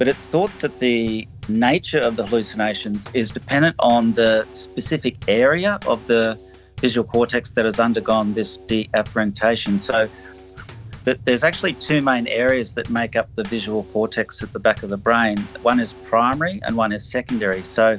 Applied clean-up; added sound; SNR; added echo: none; Bass drum / Snare drum / Drum kit; 18 dB; none.